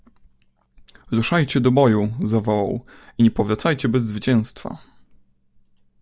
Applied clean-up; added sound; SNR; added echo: none; none; none; none.